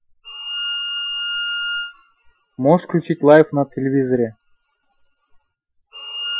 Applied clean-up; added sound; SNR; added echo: classical method Wiener filter.